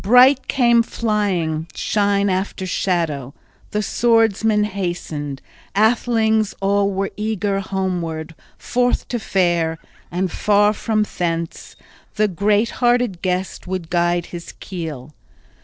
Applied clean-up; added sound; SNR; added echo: neural separator model SepFormer DNS4.